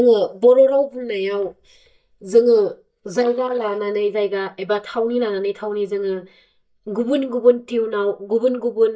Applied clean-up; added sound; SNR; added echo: neural mask model DeepFilterNet 3.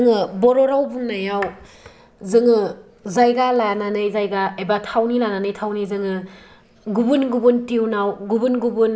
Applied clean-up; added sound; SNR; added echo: none; none; none; none.